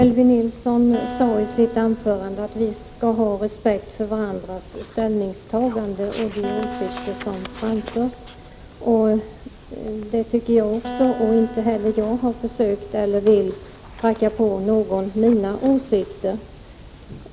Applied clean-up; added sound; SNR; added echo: none; Acoustic guitar; 15 dB; none.